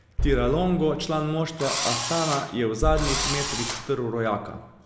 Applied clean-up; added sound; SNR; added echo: none; Boom + Engine / Drill; 3 dB; none.